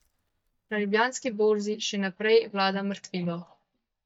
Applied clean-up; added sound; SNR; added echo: neural mask model DeepFilterNet 3.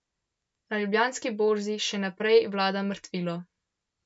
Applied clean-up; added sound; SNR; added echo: none; none; none; none.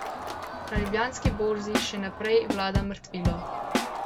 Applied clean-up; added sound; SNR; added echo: none; Drum / Drum kit + Crowd; 0 dB; none.